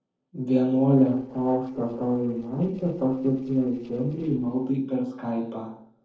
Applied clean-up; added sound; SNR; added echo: neural separator model SepFormer DNS4.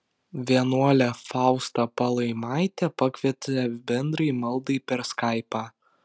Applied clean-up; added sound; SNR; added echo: none; none; none; none.